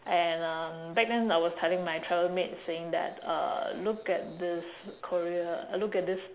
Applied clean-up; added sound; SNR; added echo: none; none; none; none.